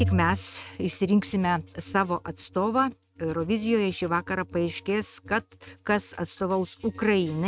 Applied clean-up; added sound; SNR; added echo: neural mask model RNNoise.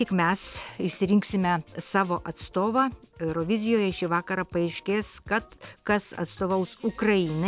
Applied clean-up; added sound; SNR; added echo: none; none; none; none.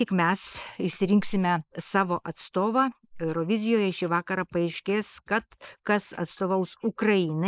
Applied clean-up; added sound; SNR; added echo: neural mask model Resemble Enhance denoiser.